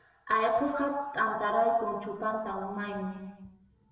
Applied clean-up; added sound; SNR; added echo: none; none; none; reverberation time 1.2 s.